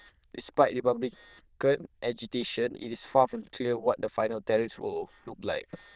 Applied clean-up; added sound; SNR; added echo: neural diffusion model UNIVERSE++.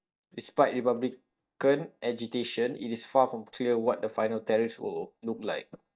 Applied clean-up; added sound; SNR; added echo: neural mask model DeepFilterNet 3.